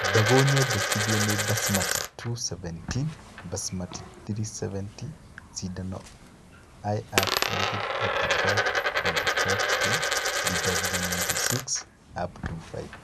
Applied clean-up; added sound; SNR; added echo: none; Coin (dropping); -3 dB; none.